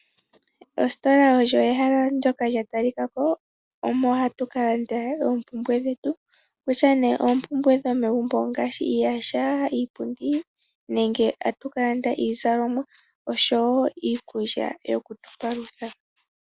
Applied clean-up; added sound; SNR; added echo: none; none; none; none.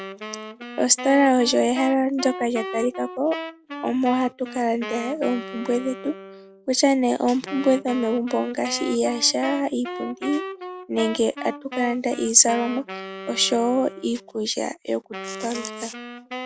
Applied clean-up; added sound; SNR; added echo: none; Wind instrument, woodwind instrument; 12 dB; none.